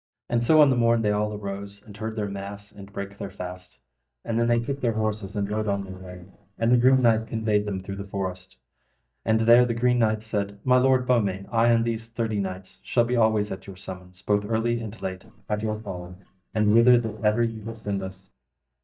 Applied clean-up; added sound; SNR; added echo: neural mask model DeepFilterNet 3.